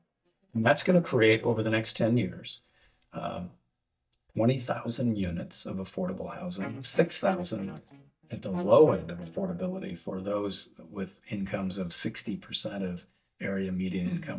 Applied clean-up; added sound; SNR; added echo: neural mask model DeepFilterNet 3.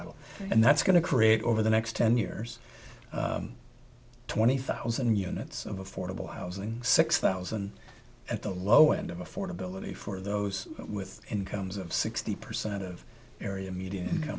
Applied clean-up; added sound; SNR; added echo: none; none; none; none.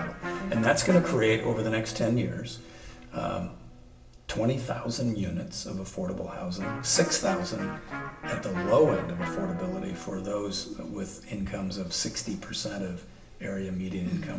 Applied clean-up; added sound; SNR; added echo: none; Electric guitar; 11 dB; reverberation time 0.7 s.